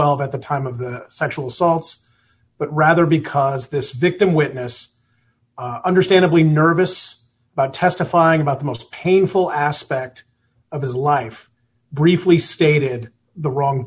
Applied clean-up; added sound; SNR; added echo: none; none; none; none.